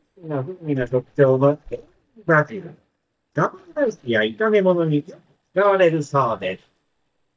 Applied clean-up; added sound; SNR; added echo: neural mask model DeepFilterNet 3.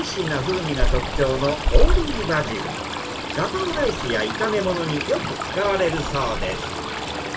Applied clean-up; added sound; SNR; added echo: none; Stream; -1 dB; reverberation time 0.2 s.